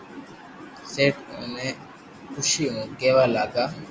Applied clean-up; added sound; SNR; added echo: none; none; none; none.